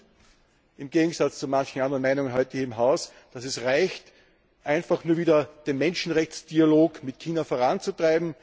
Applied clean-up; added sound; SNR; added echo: none; none; none; none.